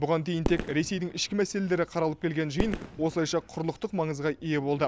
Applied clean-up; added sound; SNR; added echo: none; Fireworks; 9 dB; none.